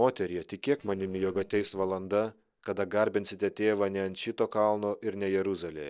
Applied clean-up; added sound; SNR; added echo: neural separator model SepFormer DNS4.